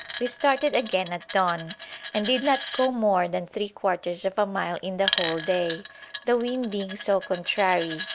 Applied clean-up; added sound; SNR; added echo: none; Coin (dropping); 6 dB; none.